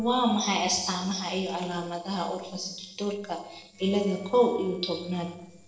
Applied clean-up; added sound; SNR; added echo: neural separator model SepFormer DNS4.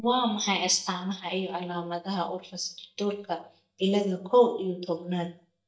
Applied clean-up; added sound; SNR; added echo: neural mask model DeepFilterNet 3.